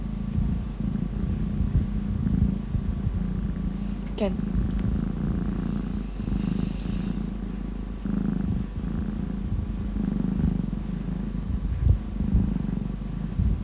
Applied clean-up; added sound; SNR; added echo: none; Purr; 1 dB; none.